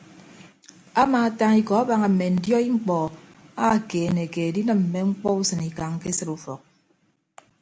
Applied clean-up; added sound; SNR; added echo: none; none; none; none.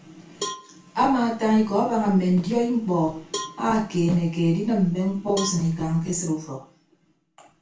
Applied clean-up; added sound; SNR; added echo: none; Cowbell; 16 dB; reverberation time 0.3 s.